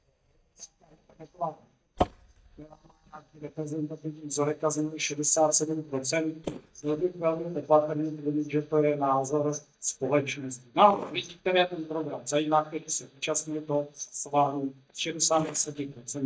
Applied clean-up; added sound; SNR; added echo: neural mask model DeepFilterNet 3.